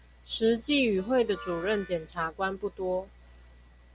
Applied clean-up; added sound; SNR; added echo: none; Harmonica; 18 dB; none.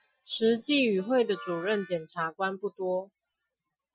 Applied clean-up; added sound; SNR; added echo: classical method Wiener filter.